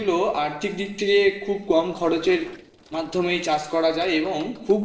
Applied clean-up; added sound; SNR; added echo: neural separator model SepFormer DNS4.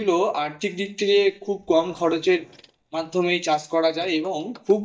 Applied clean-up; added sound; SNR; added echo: neural mask model DeepFilterNet 3.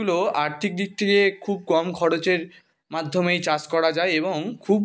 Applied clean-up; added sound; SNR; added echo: none; none; none; none.